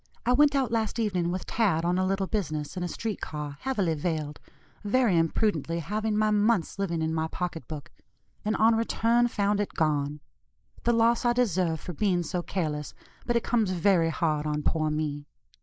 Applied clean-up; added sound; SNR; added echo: neural mask model Resemble Enhance denoiser.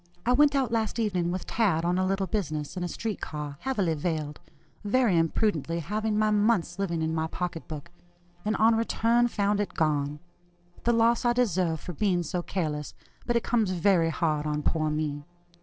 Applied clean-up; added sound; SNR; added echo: neural separator model SepFormer DNS4.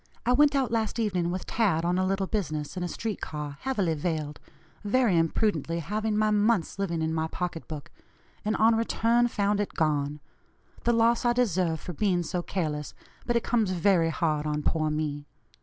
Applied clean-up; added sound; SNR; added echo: none; none; none; none.